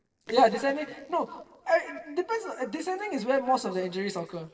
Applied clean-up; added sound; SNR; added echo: neural separator model SepFormer DNS4.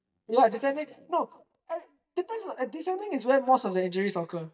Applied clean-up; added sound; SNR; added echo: neural mask model DeepFilterNet 3.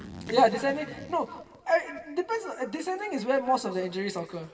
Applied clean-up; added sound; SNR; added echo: none; Zipper (clothing); 19 dB; reverberation time 1.4 s.